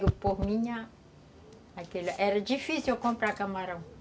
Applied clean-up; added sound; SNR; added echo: none; none; none; none.